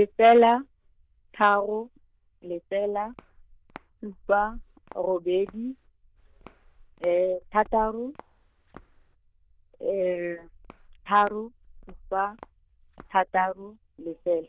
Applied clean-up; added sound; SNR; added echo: neural diffusion model UNIVERSE++.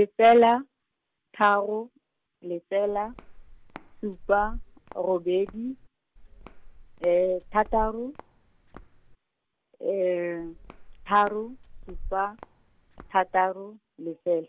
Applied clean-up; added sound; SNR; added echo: none; Walk, footsteps; 15 dB; none.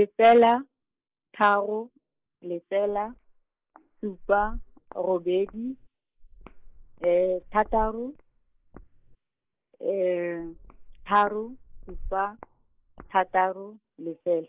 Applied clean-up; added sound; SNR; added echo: neural mask model Resemble Enhance denoiser.